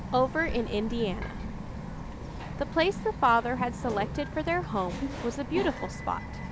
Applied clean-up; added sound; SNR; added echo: none; Bird vocalization, bird call, bird song; 6 dB; none.